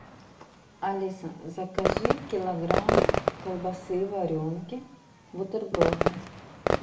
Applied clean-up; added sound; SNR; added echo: none; Fireworks; -3 dB; reverberation time 0.6 s.